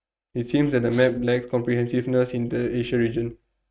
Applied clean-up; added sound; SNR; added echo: neural mask model RNNoise.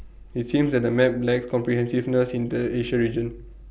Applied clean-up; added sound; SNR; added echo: none; none; none; none.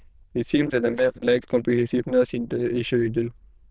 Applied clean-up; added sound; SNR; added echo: neural diffusion model UNIVERSE++.